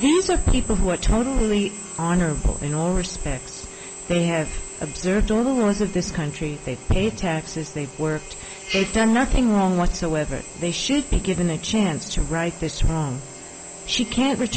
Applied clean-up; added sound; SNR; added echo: none; Drill; 11 dB; none.